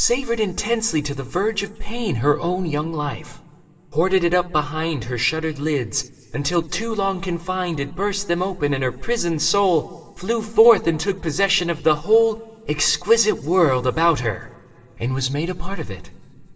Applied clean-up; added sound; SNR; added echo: none; none; none; reverberation time 2.2 s.